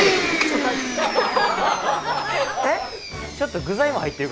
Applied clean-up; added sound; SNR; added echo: none; Domestic sounds, home sounds; 3 dB; none.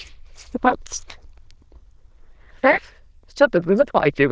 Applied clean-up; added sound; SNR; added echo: neural diffusion model UNIVERSE++.